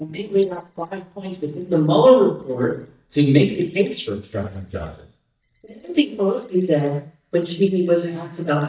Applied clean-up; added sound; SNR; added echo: neural mask model DeepFilterNet 3.